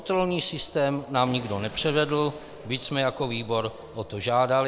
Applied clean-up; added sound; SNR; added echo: none; Thunder + Growling; 19 dB; none.